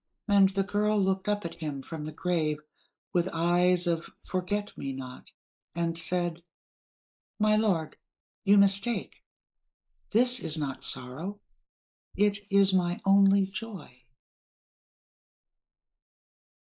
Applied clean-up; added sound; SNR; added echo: neural mask model Resemble Enhance denoiser.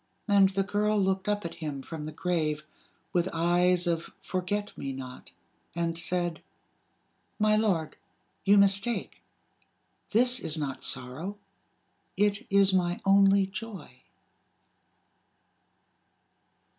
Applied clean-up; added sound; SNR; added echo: none; none; none; none.